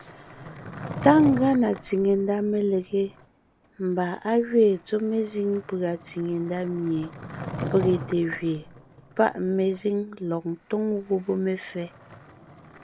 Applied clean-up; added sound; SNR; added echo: none; Skateboard; 13 dB; none.